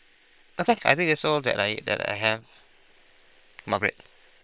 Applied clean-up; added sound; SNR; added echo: neural separator model SepFormer WHAM!.